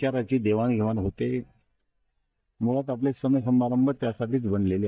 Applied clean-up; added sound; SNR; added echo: neural mask model DeepFilterNet 3.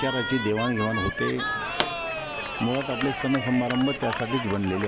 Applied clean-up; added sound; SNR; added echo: none; Explosion + Cheering; 4 dB; none.